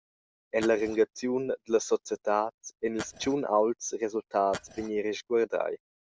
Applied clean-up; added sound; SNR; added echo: none; Glass; 13 dB; none.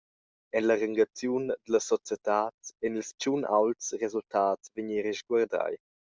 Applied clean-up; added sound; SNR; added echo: none; none; none; none.